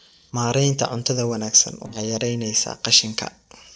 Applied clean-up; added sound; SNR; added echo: neural separator model SepFormer DNS4.